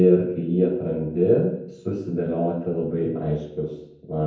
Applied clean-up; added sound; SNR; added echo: none; none; none; reverberation time 0.9 s.